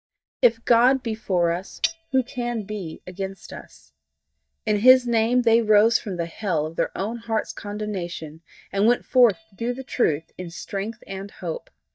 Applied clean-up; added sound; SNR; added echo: neural mask model DeepFilterNet 3.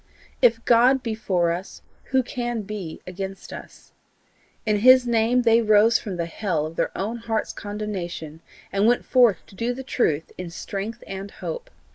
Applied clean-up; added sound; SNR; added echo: neural mask model Resemble Enhance denoiser.